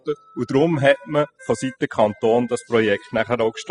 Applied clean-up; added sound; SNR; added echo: classical method spectral subtraction.